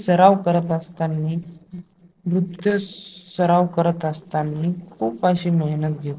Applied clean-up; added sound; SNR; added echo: neural separator model SepFormer DNS4.